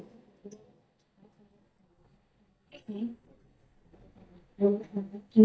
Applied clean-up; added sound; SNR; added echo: neural mask model DeepFilterNet 3.